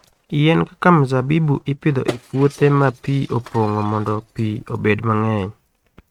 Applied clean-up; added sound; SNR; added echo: neural mask model RNNoise.